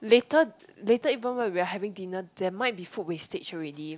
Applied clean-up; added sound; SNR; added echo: none; none; none; none.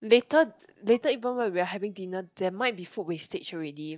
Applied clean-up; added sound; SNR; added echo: neural mask model DeepFilterNet 3.